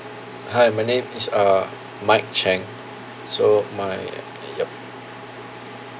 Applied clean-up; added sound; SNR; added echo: none; none; none; none.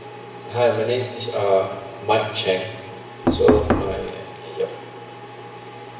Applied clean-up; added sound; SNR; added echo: none; Knock; -3 dB; reverberation time 1.1 s.